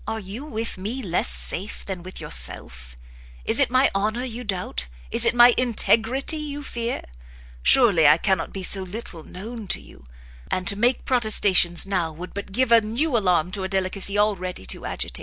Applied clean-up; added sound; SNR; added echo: none; none; none; none.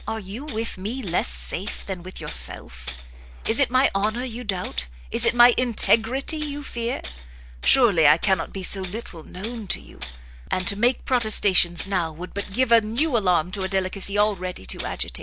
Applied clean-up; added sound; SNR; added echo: none; Tools; 17 dB; none.